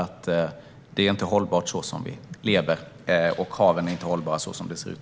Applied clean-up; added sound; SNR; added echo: none; none; none; none.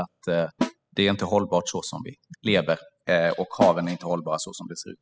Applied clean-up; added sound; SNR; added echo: classical method spectral subtraction.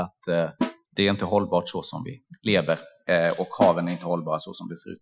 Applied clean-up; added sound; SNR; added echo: classical method Wiener filter.